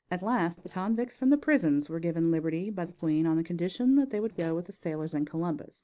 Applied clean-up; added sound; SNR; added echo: neural separator model SepFormer DNS4.